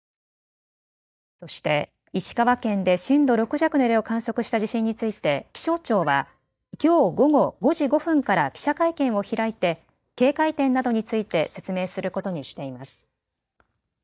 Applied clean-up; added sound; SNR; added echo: neural mask model DeepFilterNet 3.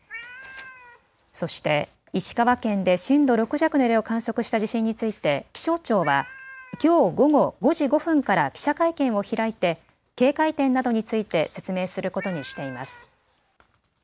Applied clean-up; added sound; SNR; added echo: none; Cat; 19 dB; none.